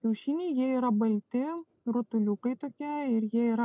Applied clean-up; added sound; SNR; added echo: none; none; none; none.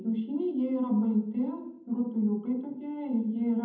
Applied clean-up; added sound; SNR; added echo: none; none; none; reverberation time 0.8 s.